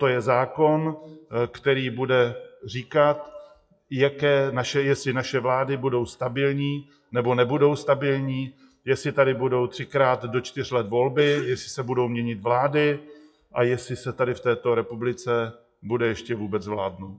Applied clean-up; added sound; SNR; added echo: classical method WPE with log-MMSE.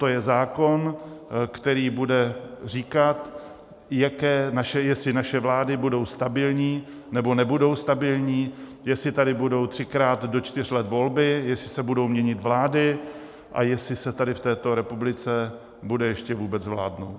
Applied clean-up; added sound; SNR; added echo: none; none; none; none.